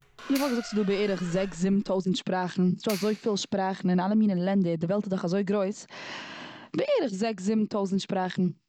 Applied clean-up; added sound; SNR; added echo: none; Squeak + Clapping; 17 dB; none.